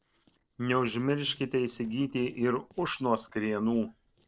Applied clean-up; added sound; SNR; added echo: neural separator model SepFormer DNS4.